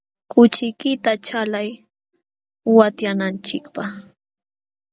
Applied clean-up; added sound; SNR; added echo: none; none; none; none.